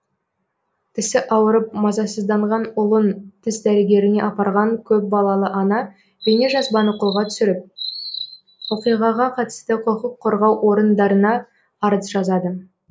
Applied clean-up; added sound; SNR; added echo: neural mask model Resemble Enhance denoiser.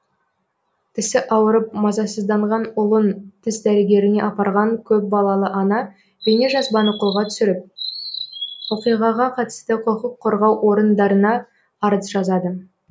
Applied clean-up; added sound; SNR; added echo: none; Chirp, tweet; 11 dB; none.